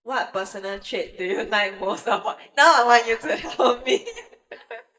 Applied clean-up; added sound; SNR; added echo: neural mask model DeepFilterNet 3.